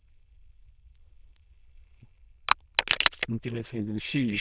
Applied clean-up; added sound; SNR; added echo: neural diffusion model UNIVERSE++.